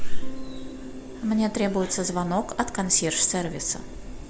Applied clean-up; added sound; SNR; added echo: none; Electric guitar / Strum; 19 dB; none.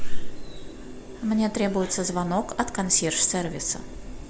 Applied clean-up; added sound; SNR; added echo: none; none; none; none.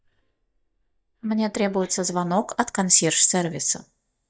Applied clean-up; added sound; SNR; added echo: neural mask model DeepFilterNet 3.